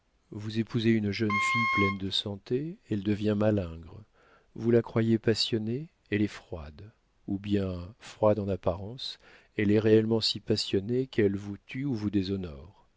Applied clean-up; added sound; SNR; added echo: none; Wind instrument, woodwind instrument; 1 dB; none.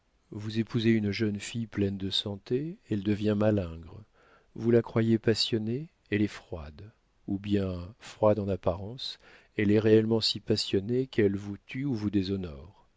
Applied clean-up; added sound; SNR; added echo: none; none; none; none.